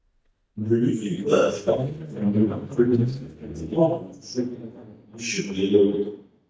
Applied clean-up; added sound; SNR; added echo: neural mask model DeepFilterNet 3.